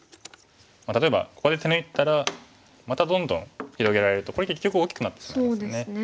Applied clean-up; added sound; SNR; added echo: none; none; none; none.